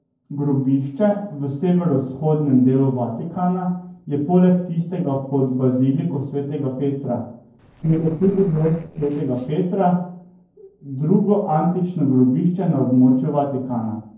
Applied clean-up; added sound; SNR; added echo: neural separator model SepFormer DNS4.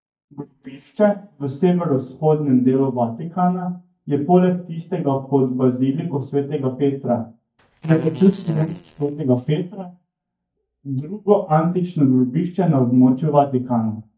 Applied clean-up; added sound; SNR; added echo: neural mask model DeepFilterNet 3.